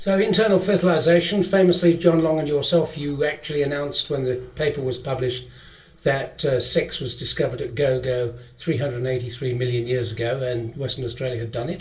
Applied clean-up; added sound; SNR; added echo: none; none; none; reverberation time 0.2 s.